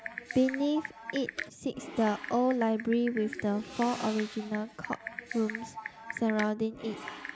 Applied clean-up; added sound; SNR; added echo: none; Typing; 11 dB; none.